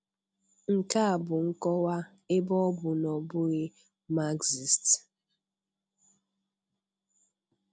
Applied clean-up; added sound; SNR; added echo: none; none; none; none.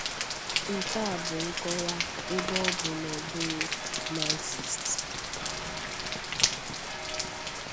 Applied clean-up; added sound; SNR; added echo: none; Rain; -5 dB; none.